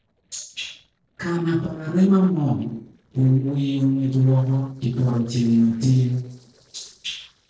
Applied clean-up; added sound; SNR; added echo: neural separator model SepFormer DNS4.